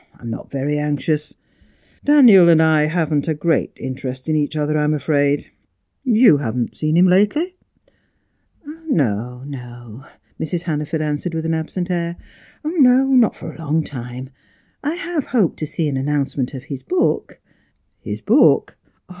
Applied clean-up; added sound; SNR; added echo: none; none; none; none.